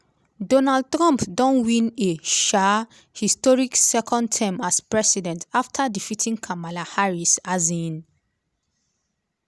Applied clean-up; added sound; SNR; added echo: none; none; none; none.